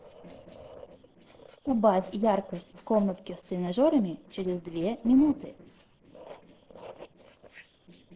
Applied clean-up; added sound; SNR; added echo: neural separator model SepFormer DNS4.